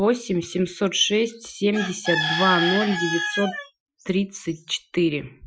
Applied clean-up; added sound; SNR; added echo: classical method Wiener filter.